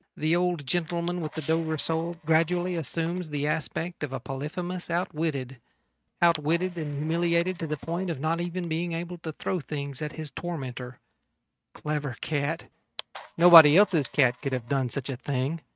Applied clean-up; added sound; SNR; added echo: neural mask model RNNoise.